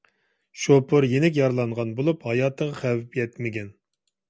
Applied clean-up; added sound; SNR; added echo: none; none; none; none.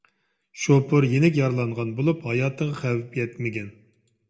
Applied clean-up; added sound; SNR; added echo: none; none; none; reverberation time 0.5 s.